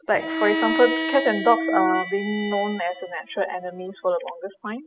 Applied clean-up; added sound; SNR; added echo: classical method spectral subtraction.